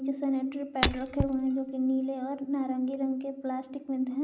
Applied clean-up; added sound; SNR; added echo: none; Shatter; 2 dB; none.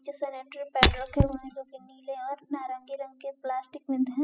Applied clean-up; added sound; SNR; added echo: classical method spectral subtraction.